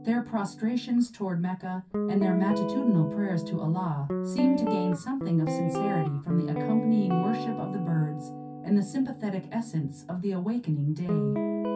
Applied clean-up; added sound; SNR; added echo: none; Guitar; 5 dB; reverberation time 0.3 s.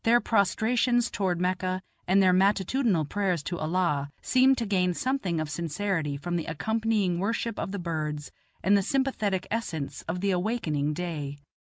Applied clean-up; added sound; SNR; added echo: none; none; none; none.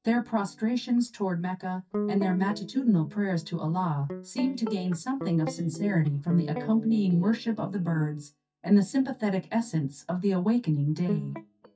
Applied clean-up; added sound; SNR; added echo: neural mask model DeepFilterNet 3.